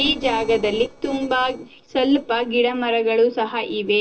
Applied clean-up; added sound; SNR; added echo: neural separator model SepFormer DNS4.